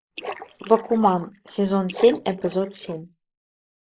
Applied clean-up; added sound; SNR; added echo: neural mask model Resemble Enhance denoiser.